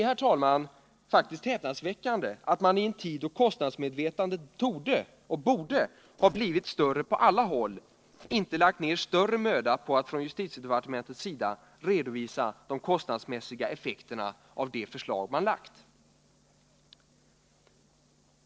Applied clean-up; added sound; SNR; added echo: neural separator model SepFormer DNS4.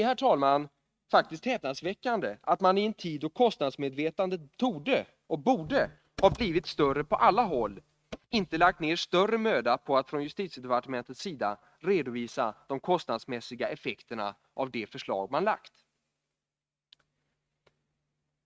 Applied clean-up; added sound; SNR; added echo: neural mask model RNNoise.